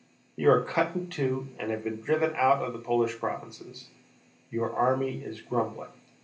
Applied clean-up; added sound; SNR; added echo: none; none; none; reverberation time 0.3 s.